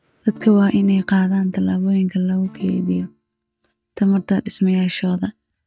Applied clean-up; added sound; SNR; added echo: neural mask model DeepFilterNet 3.